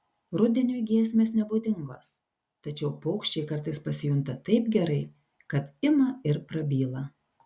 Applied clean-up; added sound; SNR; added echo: none; none; none; none.